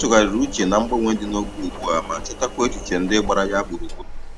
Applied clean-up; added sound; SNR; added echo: none; Engine; 10 dB; none.